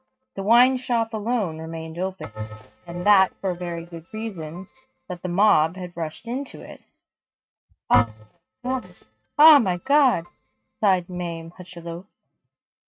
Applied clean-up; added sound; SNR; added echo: neural mask model RNNoise.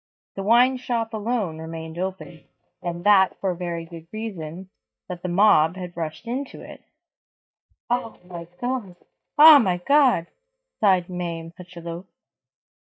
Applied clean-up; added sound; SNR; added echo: neural mask model DeepFilterNet 3.